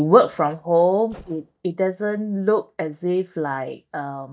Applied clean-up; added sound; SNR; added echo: neural mask model DeepFilterNet 3.